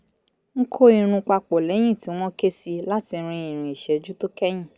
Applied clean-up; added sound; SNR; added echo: none; none; none; none.